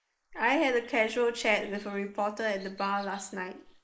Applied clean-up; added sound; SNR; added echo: neural mask model Resemble Enhance denoiser.